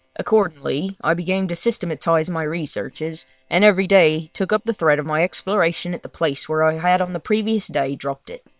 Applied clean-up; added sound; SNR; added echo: neural separator model SepFormer WHAM!.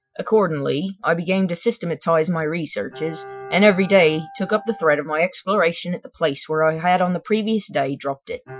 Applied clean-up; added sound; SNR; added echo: classical method Wiener filter.